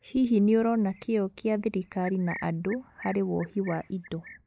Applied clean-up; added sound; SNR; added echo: neural mask model Resemble Enhance denoiser.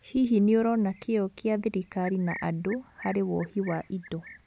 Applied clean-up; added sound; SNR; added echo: none; Cricket; 20 dB; none.